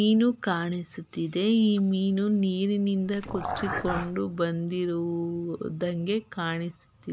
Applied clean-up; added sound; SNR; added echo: none; Dog; 6 dB; none.